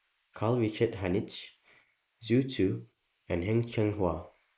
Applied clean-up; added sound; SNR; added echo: neural mask model Resemble Enhance denoiser.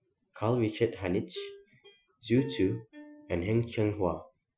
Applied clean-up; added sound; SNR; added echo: classical method Wiener filter.